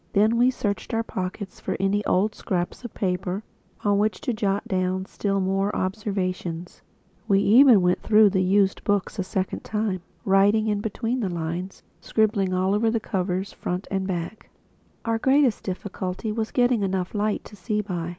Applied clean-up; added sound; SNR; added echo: none; none; none; none.